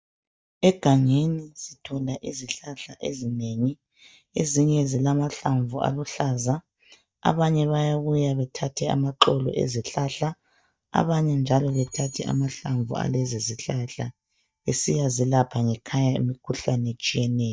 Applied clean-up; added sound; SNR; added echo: neural mask model DeepFilterNet 3.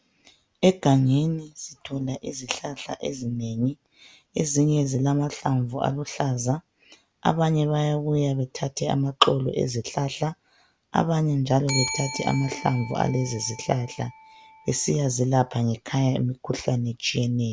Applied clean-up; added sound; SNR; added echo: none; Bell; 11 dB; none.